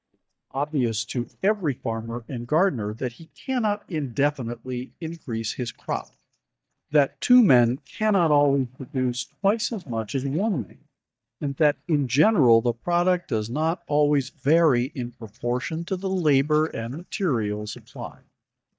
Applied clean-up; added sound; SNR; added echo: neural mask model DeepFilterNet 3.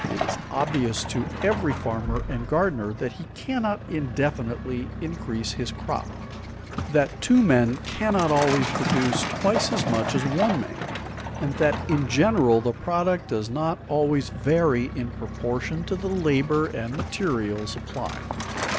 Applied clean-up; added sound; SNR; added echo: none; Truck; 6 dB; none.